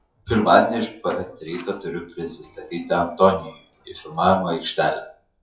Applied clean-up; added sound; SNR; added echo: classical method WPE with log-MMSE.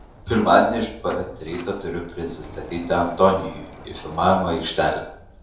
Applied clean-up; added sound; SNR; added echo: none; Sliding door; 19 dB; reverberation time 2.6 s.